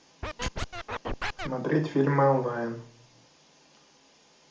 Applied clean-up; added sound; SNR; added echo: none; Scratching (performance technique); 4 dB; reverberation time 0.4 s.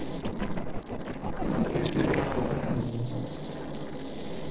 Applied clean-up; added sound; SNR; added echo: neural separator model SepFormer DNS4.